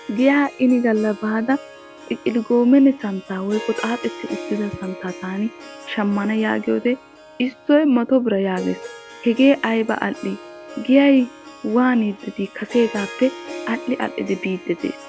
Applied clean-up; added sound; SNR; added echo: none; Harp; 17 dB; none.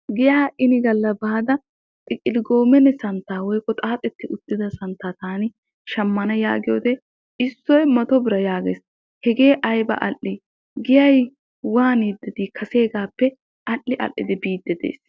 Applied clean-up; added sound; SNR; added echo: none; none; none; none.